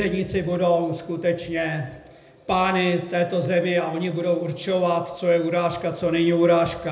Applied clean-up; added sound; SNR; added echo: none; none; none; reverberation time 0.7 s.